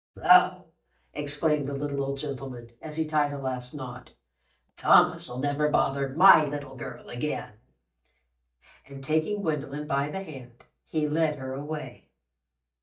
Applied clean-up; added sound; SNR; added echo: neural mask model DeepFilterNet 3.